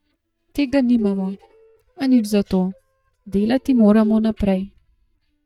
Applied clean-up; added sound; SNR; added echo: neural mask model DeepFilterNet 3.